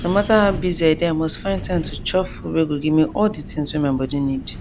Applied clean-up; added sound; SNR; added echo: none; Wind; 12 dB; none.